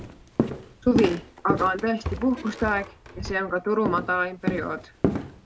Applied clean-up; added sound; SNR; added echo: none; Walk, footsteps; 4 dB; none.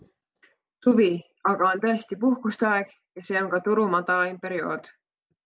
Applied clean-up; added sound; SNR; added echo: none; none; none; none.